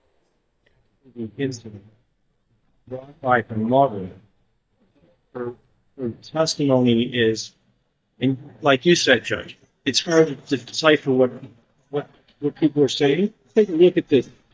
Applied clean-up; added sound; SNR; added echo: neural mask model DeepFilterNet 3.